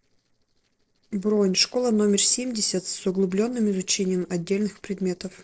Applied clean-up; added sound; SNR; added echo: neural separator model SepFormer DNS4.